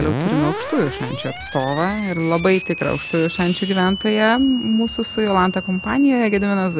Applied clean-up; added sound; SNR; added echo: none; Screech; 9 dB; none.